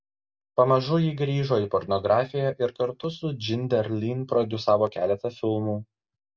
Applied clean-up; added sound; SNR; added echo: none; none; none; none.